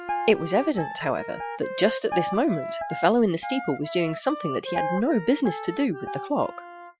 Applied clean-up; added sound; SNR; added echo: classical method Wiener filter.